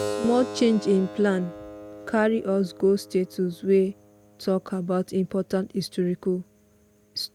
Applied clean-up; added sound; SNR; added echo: none; Keyboard (musical); 14 dB; none.